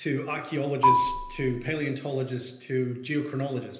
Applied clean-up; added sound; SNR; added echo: none; Marimba, xylophone; -3 dB; reverberation time 0.8 s.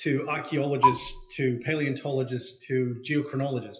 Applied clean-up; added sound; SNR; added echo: classical method WPE with log-MMSE.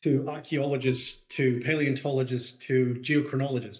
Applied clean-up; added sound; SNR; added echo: neural mask model DeepFilterNet 3.